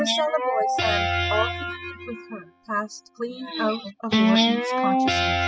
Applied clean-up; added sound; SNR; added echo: classical method spectral subtraction.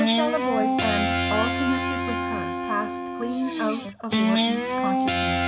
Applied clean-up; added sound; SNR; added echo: none; Guitar; -5 dB; none.